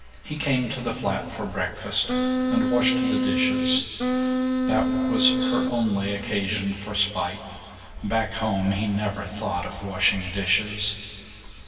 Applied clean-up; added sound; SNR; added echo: none; Wind instrument, woodwind instrument; -3 dB; reverberation time 2.6 s.